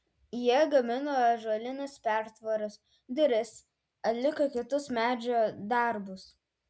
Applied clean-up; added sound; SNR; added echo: none; none; none; none.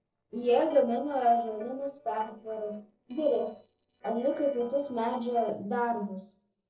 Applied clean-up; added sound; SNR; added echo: neural separator model SepFormer DNS4.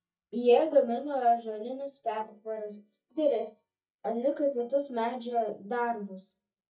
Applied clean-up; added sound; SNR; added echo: neural mask model DeepFilterNet 3.